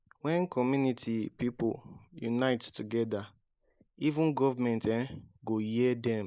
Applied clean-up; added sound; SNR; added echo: neural mask model Resemble Enhance denoiser.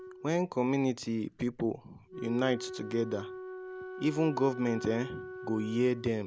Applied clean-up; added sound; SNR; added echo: none; Wind instrument, woodwind instrument; 12 dB; none.